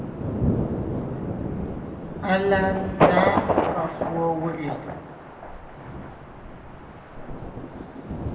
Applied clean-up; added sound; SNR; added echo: none; Thunder; -3 dB; reverberation time 1.4 s.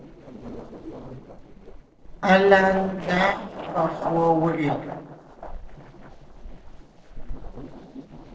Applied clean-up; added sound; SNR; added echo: neural separator model SepFormer DNS4.